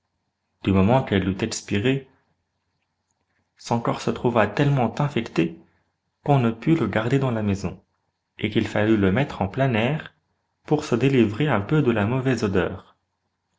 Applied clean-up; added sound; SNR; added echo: none; none; none; none.